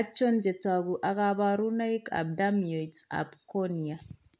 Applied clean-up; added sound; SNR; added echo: none; none; none; none.